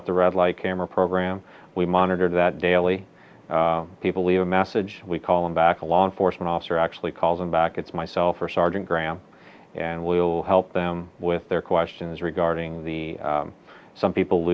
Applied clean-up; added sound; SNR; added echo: none; Piano; 19 dB; none.